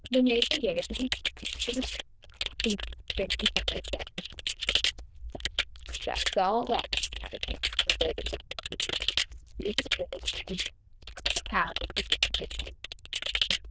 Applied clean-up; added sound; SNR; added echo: neural diffusion model UNIVERSE++.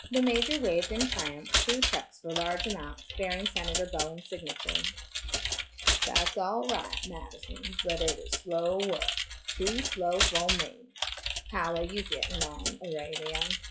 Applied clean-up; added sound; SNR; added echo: classical method log-MMSE.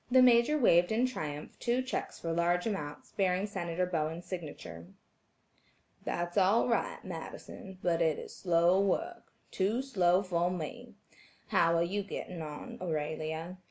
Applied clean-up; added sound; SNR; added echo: none; none; none; none.